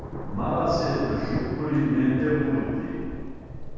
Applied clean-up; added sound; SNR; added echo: none; Thunder / Rain; 7 dB; reverberation time 2.1 s.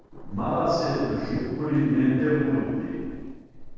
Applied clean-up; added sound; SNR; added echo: neural separator model SepFormer DNS4.